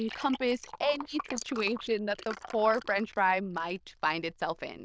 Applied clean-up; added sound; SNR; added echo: neural diffusion model UNIVERSE++.